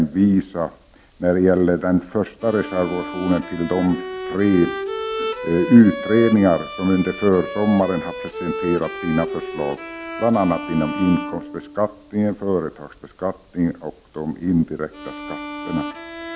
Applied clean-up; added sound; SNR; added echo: none; Bowed string instrument; 11 dB; none.